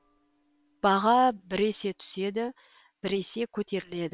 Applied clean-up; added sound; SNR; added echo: neural separator model SepFormer WHAM!.